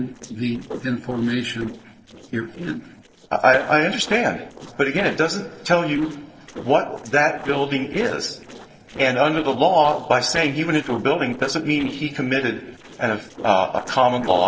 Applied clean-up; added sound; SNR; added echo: neural separator model SepFormer DNS4.